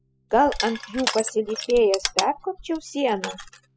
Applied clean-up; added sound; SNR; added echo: classical method spectral subtraction.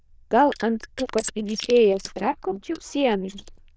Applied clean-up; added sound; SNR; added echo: neural diffusion model UNIVERSE++.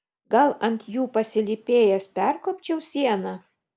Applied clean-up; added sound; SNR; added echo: none; none; none; none.